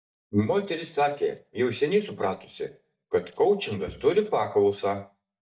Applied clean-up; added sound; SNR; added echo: neural mask model DeepFilterNet 3.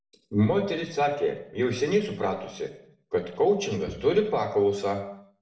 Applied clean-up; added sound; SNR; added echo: neural separator model SepFormer DNS4.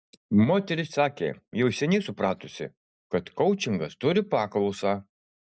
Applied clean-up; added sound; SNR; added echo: none; none; none; none.